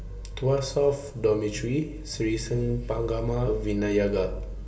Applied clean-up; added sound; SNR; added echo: none; none; none; reverberation time 2.8 s.